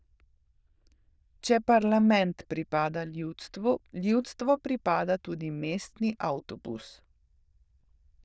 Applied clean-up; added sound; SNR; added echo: neural diffusion model UNIVERSE++.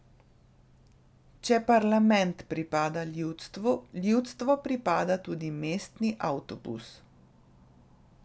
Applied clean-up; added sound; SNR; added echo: none; none; none; none.